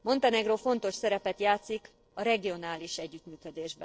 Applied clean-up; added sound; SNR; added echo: neural separator model SepFormer DNS4.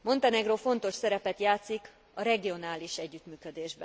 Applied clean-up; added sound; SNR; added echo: none; none; none; none.